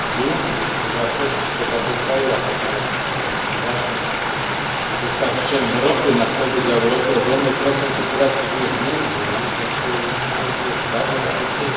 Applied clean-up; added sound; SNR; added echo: none; Stream; -1 dB; reverberation time 1.0 s.